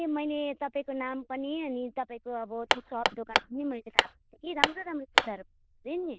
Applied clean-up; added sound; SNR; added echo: neural diffusion model UNIVERSE++.